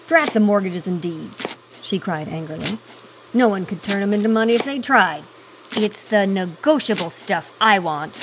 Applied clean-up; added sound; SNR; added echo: none; Domestic sounds, home sounds; 14 dB; none.